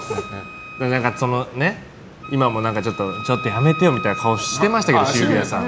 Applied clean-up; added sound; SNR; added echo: none; Wind instrument, woodwind instrument; 12 dB; none.